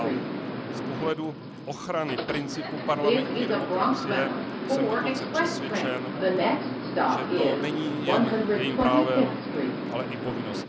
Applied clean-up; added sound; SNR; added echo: none; Subway, metro, underground; -5 dB; none.